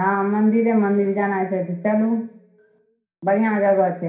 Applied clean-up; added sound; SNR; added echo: none; none; none; reverberation time 0.5 s.